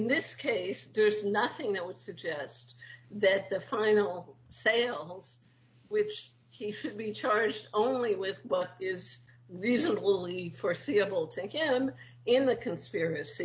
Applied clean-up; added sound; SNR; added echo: none; none; none; none.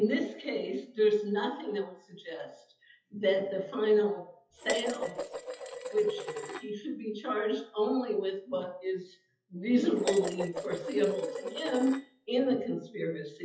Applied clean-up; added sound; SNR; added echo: classical method WPE with log-MMSE.